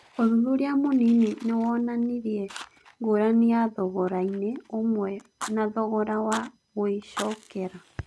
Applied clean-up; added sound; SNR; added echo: none; Fire; 19 dB; none.